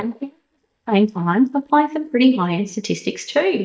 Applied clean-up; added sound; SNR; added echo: neural mask model DeepFilterNet 3.